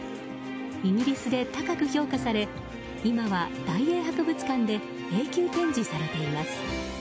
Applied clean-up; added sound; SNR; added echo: none; none; none; none.